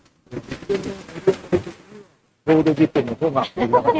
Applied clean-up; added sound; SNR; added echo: neural mask model RNNoise.